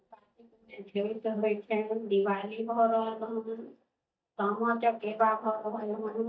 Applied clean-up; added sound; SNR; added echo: neural mask model DeepFilterNet 3.